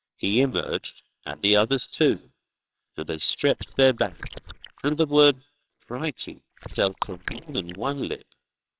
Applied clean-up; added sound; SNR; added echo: neural separator model SepFormer WHAMR!.